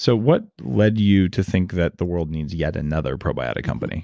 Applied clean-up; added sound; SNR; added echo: none; none; none; none.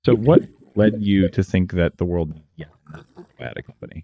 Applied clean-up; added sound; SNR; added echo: neural mask model DeepFilterNet 3.